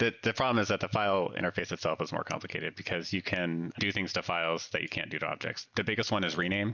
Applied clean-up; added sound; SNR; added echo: none; none; none; none.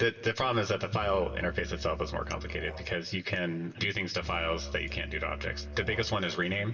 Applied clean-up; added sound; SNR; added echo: none; Musical instrument; 9 dB; reverberation time 2.9 s.